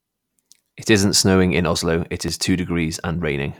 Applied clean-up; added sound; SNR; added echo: none; none; none; none.